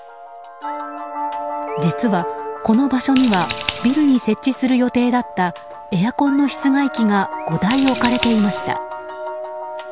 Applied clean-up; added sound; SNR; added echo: none; Scissors; 16 dB; none.